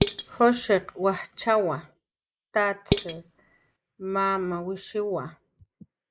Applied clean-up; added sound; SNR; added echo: neural mask model Resemble Enhance denoiser.